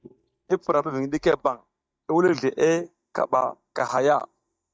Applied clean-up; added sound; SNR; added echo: neural mask model DeepFilterNet 3.